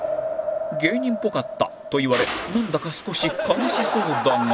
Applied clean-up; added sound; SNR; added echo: none; none; none; none.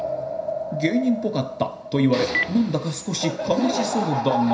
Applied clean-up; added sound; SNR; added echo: none; Telephone; 14 dB; reverberation time 0.5 s.